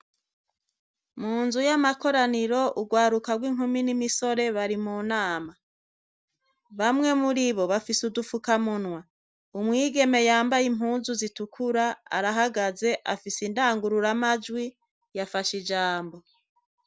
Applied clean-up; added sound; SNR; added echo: none; none; none; none.